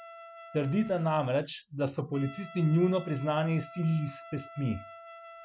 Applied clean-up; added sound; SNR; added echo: none; Trumpet; 18 dB; none.